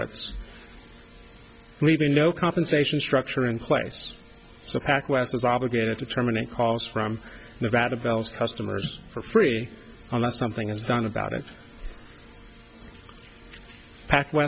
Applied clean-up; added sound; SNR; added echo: none; none; none; none.